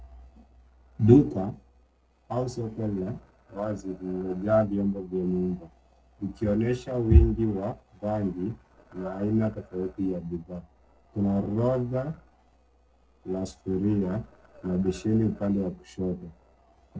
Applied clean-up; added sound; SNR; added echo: neural separator model SepFormer DNS4.